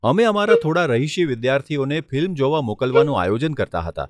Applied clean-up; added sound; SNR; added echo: classical method log-MMSE.